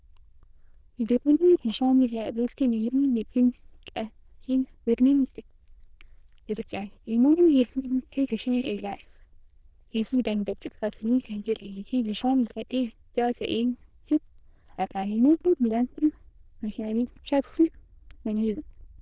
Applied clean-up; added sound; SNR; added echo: neural diffusion model UNIVERSE++.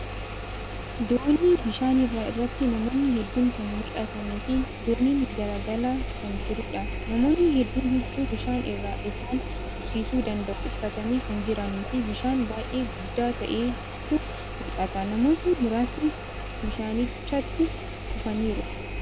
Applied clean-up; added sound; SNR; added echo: none; Engine; 6 dB; none.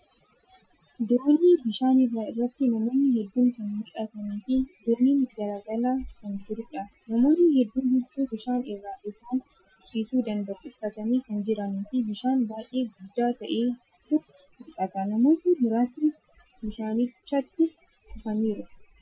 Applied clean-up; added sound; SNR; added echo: classical method Wiener filter.